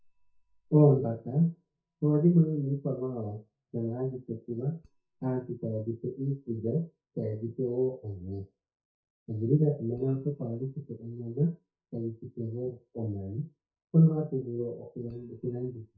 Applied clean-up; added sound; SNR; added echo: neural mask model DeepFilterNet 3.